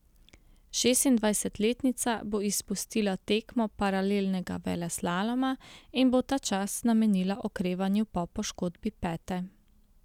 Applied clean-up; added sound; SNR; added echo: none; none; none; none.